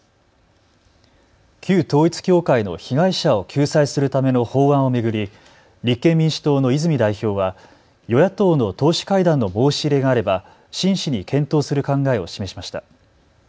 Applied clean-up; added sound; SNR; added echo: none; none; none; none.